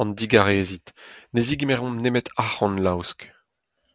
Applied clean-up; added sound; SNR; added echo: none; none; none; none.